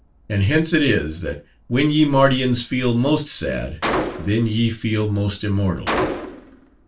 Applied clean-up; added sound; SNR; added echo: none; Gunshot, gunfire; 10 dB; reverberation time 0.2 s.